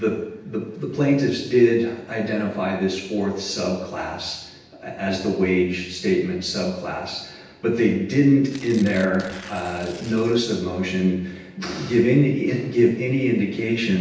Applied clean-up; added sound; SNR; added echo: none; Tearing; 20 dB; reverberation time 0.9 s.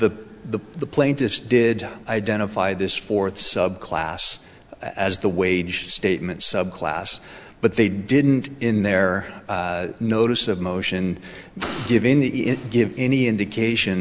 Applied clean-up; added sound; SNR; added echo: none; none; none; none.